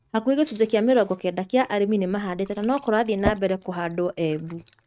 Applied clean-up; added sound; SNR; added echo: neural mask model RNNoise.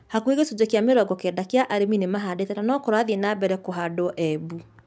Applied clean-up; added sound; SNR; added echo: none; none; none; none.